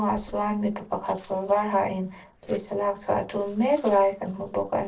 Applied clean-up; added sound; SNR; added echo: neural separator model SepFormer DNS4.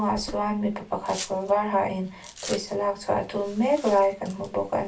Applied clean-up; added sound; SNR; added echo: none; Domestic sounds, home sounds; 17 dB; reverberation time 0.2 s.